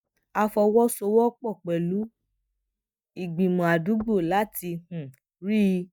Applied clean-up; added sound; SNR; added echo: neural mask model DeepFilterNet 3.